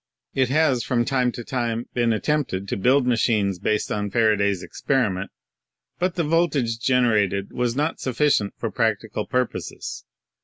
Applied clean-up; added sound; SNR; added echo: none; none; none; none.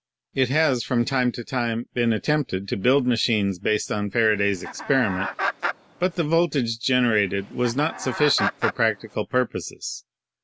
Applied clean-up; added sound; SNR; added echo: none; Chicken, rooster; 7 dB; none.